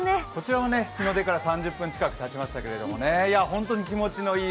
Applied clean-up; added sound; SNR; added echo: none; none; none; none.